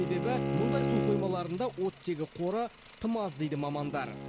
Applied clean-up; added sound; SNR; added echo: none; Bowed string instrument; 2 dB; none.